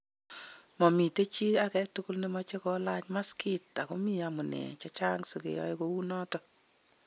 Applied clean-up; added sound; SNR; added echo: none; none; none; none.